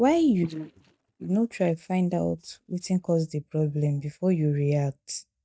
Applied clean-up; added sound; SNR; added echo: neural mask model DeepFilterNet 3.